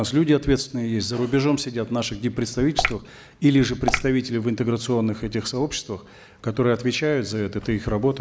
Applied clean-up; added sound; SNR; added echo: none; Drip / Water; 1 dB; none.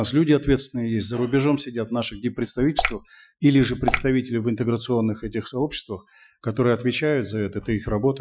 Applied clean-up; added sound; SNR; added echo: classical method Wiener filter.